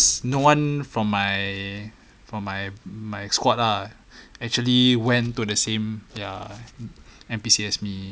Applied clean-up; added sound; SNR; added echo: none; none; none; none.